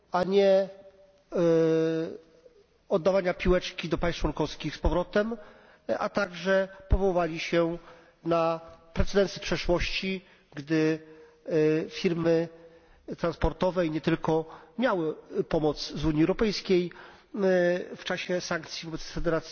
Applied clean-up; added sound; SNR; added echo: none; none; none; none.